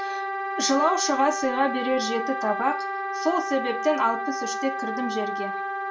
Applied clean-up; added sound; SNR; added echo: none; Wind instrument, woodwind instrument; 3 dB; reverberation time 0.3 s.